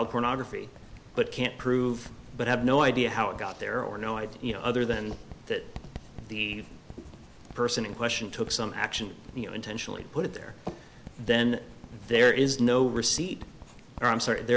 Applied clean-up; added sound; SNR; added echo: none; Writing; 19 dB; none.